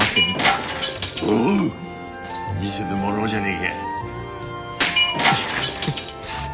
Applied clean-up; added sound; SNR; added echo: none; Shatter; -1 dB; none.